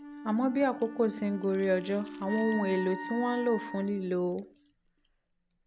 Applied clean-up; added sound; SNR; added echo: none; Wind instrument, woodwind instrument + Wind instrument, woodwind instrument; 12 dB; none.